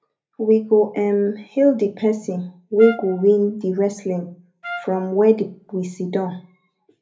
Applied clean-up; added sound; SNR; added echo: none; Trumpet; 16 dB; reverberation time 0.3 s.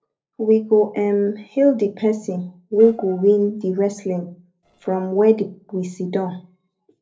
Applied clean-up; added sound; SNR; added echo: neural separator model SepFormer DNS4.